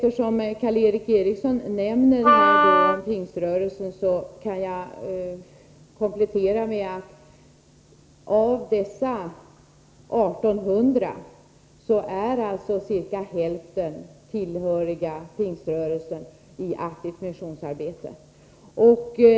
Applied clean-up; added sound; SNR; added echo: none; Wind instrument, woodwind instrument; -4 dB; none.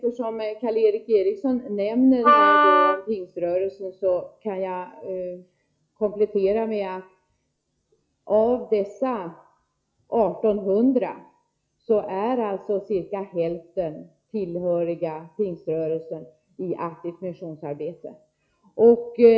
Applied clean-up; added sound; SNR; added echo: classical method log-MMSE.